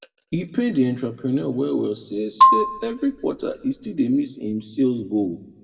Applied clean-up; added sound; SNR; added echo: none; Marimba, xylophone; -4 dB; reverberation time 0.9 s.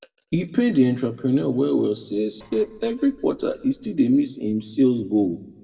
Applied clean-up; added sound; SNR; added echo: neural separator model SepFormer DNS4.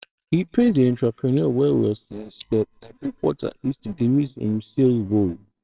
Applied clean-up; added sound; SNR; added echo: neural separator model SepFormer WHAMR!.